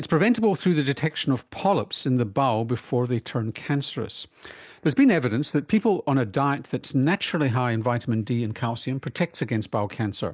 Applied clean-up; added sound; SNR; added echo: neural mask model Resemble Enhance denoiser.